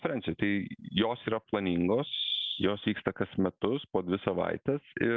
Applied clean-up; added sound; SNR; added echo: none; none; none; none.